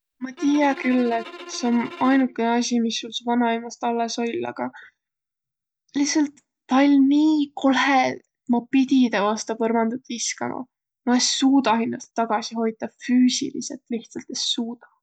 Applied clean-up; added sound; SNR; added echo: none; Bowed string instrument; 17 dB; none.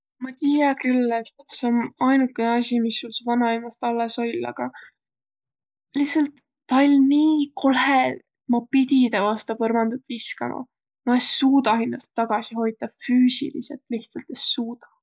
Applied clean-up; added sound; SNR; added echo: neural mask model Resemble Enhance denoiser.